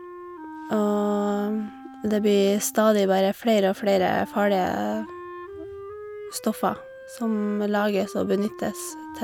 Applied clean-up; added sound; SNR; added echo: none; Wind instrument, woodwind instrument; 15 dB; none.